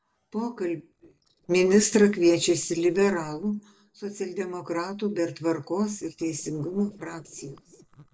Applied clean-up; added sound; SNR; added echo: neural separator model SepFormer DNS4.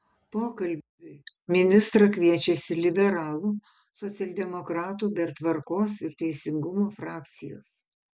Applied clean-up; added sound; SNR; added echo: none; none; none; none.